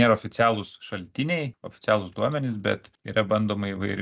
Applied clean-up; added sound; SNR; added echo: none; none; none; none.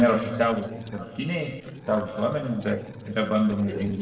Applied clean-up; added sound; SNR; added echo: neural separator model SepFormer DNS4.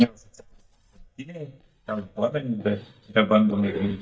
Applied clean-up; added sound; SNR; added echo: neural mask model DeepFilterNet 3.